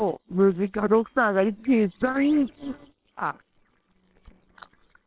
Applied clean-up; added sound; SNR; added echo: neural separator model SepFormer WHAMR!.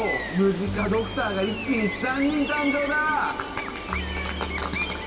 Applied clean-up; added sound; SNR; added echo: none; Gull, seagull; 7 dB; reverberation time 2.0 s.